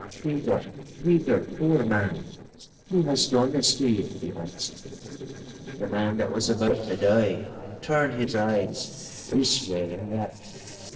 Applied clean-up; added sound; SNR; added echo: neural separator model SepFormer DNS4.